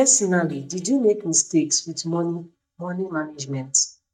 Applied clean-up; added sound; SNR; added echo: neural mask model DeepFilterNet 3.